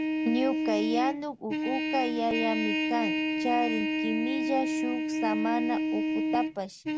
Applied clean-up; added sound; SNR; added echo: none; Trumpet; -2 dB; none.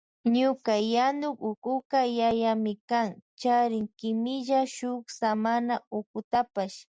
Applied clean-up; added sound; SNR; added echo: none; none; none; none.